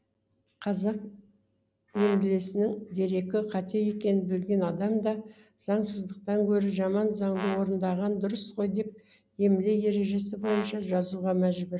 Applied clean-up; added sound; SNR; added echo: none; Brass instrument; 14 dB; none.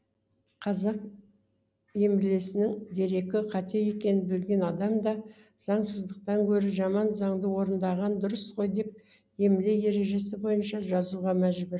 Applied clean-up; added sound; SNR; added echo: none; none; none; none.